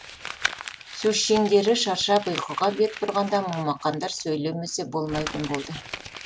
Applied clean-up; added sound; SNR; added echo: none; Crumpling, crinkling; 12 dB; none.